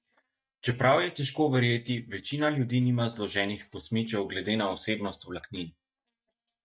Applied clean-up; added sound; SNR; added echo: neural mask model DeepFilterNet 3.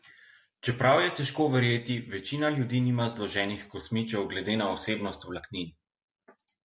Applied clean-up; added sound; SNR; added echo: none; none; none; none.